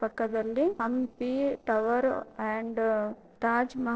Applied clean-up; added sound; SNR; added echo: neural separator model SepFormer DNS4.